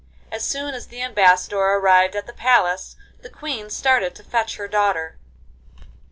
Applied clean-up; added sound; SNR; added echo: none; none; none; none.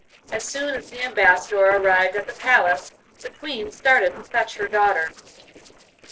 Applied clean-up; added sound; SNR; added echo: neural separator model SepFormer DNS4.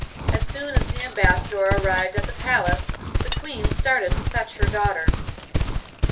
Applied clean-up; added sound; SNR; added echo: none; Livestock, farm animals, working animals; -2 dB; reverberation time 0.3 s.